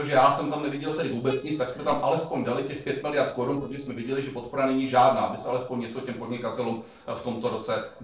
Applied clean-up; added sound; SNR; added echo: neural separator model SepFormer DNS4.